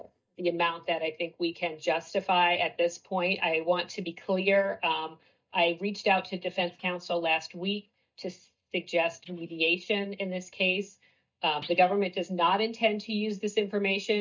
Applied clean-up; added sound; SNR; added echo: neural mask model DeepFilterNet 3.